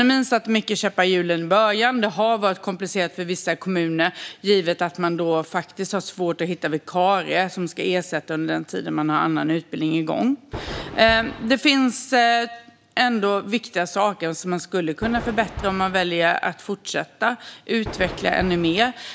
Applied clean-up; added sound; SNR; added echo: none; Thunder; 11 dB; none.